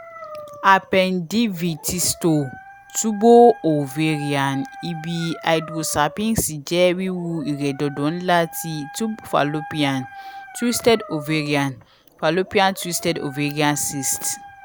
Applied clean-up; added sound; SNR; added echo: none; Dog; 18 dB; none.